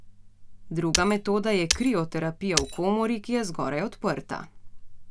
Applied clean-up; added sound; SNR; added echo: none; Shatter; 1 dB; none.